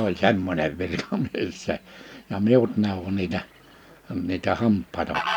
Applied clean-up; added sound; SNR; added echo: none; Fowl; 13 dB; none.